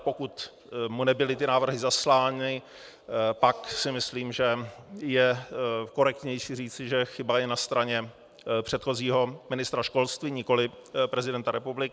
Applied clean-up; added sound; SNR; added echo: none; none; none; none.